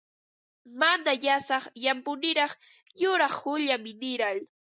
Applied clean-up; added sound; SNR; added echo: none; none; none; none.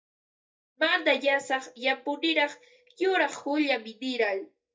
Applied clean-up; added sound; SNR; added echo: neural mask model DeepFilterNet 3.